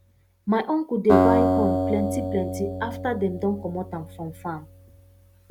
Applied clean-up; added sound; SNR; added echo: none; Acoustic guitar; -1 dB; none.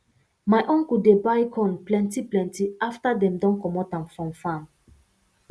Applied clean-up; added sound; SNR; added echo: none; none; none; none.